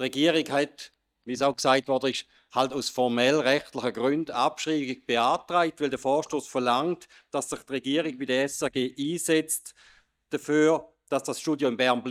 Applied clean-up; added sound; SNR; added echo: neural mask model DeepFilterNet 3.